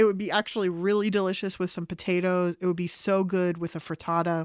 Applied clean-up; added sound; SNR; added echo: none; none; none; none.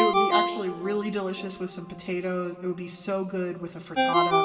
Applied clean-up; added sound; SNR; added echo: none; Ringtone; -2 dB; reverberation time 2.0 s.